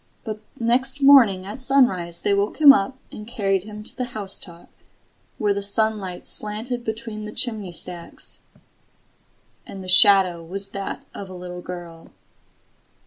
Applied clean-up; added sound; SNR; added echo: none; none; none; none.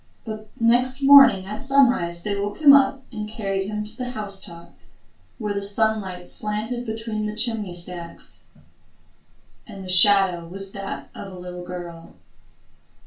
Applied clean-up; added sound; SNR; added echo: none; none; none; reverberation time 0.2 s.